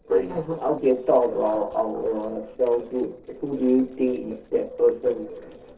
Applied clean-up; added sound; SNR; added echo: neural separator model SepFormer DNS4.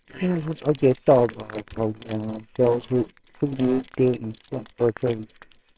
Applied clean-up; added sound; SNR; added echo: neural separator model SepFormer WHAMR!.